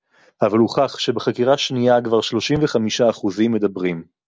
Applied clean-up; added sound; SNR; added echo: none; none; none; none.